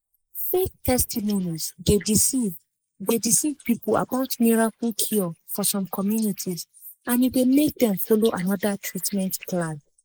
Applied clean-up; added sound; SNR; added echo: neural mask model Resemble Enhance denoiser.